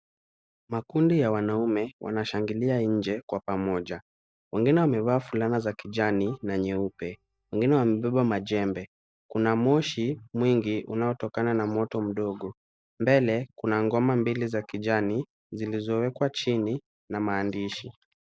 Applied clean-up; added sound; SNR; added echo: neural mask model DeepFilterNet 3.